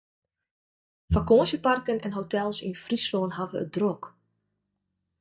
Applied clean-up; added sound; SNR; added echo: neural mask model DeepFilterNet 3.